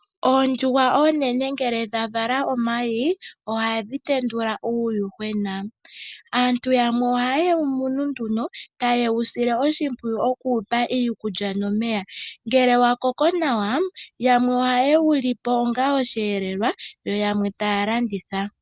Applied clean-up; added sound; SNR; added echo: none; none; none; none.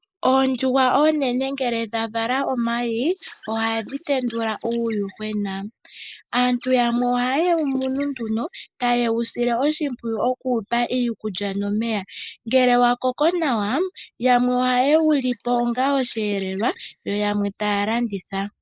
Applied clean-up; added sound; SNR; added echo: neural mask model Resemble Enhance denoiser.